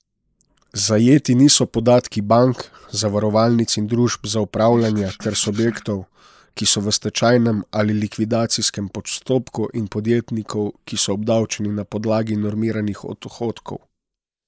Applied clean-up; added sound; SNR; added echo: neural mask model Resemble Enhance denoiser.